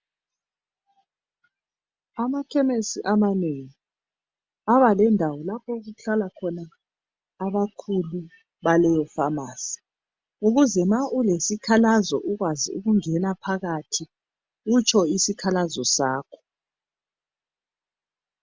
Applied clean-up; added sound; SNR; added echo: none; none; none; none.